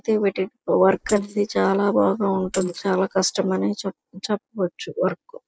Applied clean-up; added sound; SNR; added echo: neural mask model Resemble Enhance denoiser.